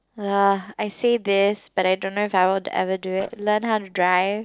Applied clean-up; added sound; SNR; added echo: neural separator model SepFormer DNS4.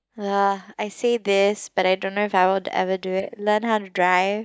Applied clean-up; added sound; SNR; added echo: neural mask model DeepFilterNet 3.